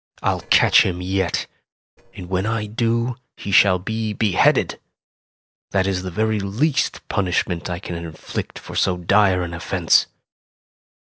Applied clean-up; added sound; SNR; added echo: neural separator model SepFormer DNS4.